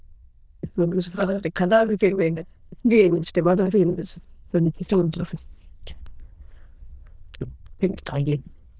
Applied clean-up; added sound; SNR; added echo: neural diffusion model UNIVERSE++.